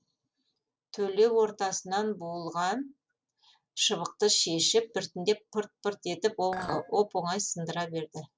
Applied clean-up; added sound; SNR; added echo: neural separator model SepFormer DNS4.